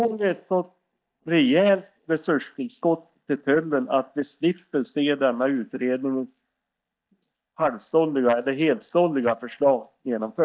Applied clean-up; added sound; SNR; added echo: neural mask model DeepFilterNet 3.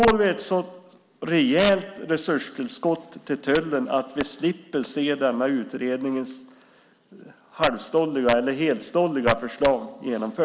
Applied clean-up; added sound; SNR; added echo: none; none; none; none.